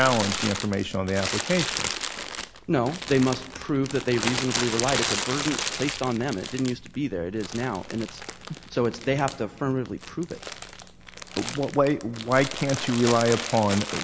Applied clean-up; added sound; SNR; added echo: none; Crumpling, crinkling; 7 dB; none.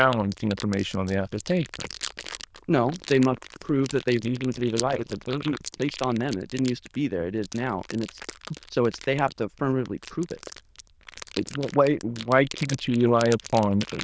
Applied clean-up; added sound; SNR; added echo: neural diffusion model UNIVERSE++.